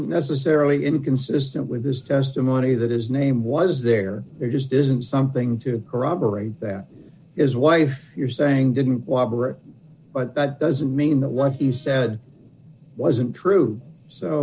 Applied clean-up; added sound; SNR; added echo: neural separator model SepFormer DNS4.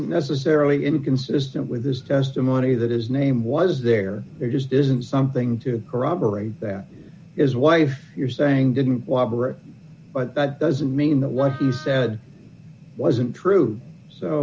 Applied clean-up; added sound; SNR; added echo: none; Wind instrument, woodwind instrument; 19 dB; none.